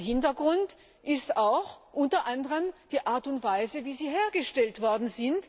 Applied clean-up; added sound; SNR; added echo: none; none; none; none.